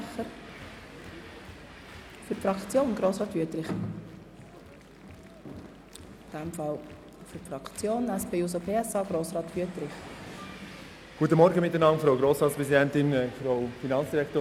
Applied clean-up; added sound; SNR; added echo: none; Applause + Train; 20 dB; none.